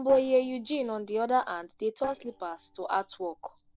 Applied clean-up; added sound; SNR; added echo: neural separator model SepFormer DNS4.